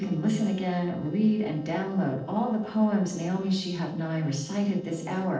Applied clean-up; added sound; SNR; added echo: neural separator model SepFormer DNS4.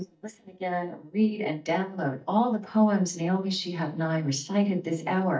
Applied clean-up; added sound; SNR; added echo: neural mask model DeepFilterNet 3.